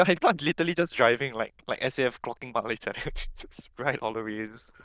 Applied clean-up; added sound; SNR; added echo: neural diffusion model UNIVERSE++.